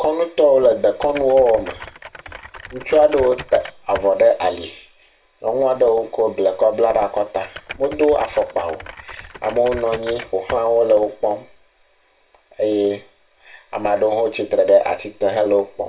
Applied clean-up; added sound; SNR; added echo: none; Typing; 17 dB; reverberation time 0.2 s.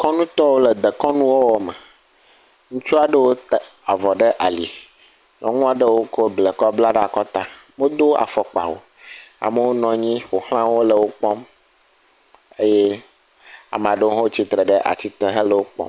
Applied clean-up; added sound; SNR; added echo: none; none; none; none.